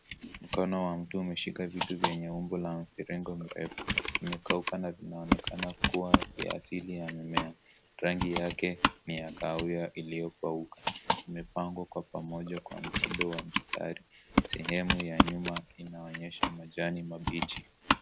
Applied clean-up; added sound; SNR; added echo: none; Computer keyboard; -4 dB; none.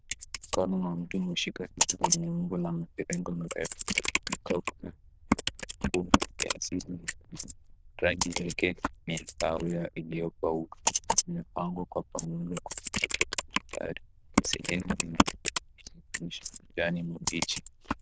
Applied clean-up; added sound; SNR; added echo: neural diffusion model UNIVERSE++.